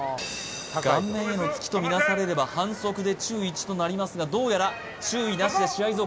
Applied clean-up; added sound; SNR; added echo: none; none; none; none.